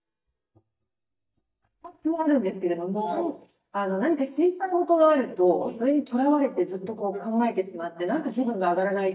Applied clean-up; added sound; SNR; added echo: neural mask model DeepFilterNet 3.